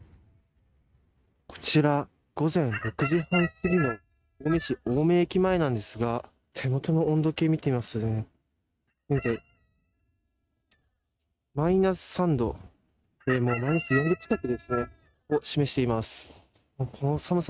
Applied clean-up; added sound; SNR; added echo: neural mask model RNNoise.